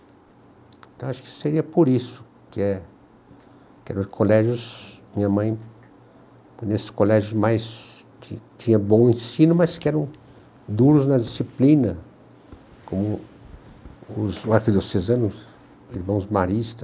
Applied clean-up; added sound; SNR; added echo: none; none; none; none.